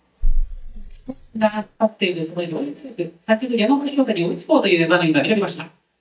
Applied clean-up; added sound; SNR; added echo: neural mask model DeepFilterNet 3.